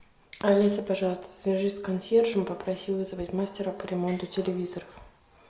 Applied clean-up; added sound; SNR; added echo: none; none; none; none.